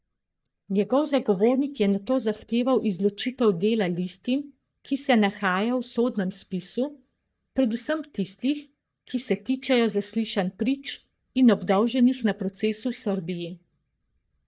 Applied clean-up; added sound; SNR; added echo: neural mask model DeepFilterNet 3.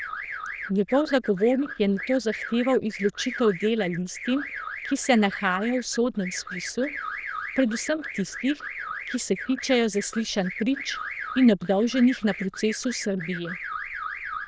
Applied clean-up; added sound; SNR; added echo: neural diffusion model UNIVERSE++.